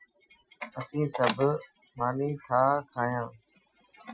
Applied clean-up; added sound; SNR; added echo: classical method Wiener filter.